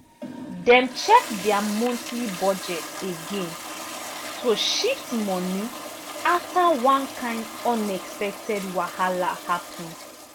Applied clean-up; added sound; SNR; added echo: none; Toilet flush; 11 dB; none.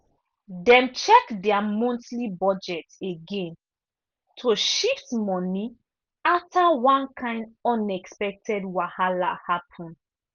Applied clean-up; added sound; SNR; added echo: none; none; none; none.